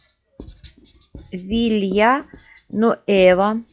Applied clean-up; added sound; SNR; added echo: classical method log-MMSE.